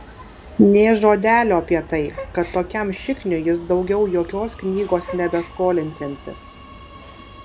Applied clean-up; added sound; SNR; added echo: none; Subway, metro, underground + Gasp; 18 dB; none.